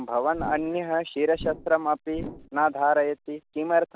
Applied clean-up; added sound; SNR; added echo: none; Whoosh, swoosh, swish; 11 dB; none.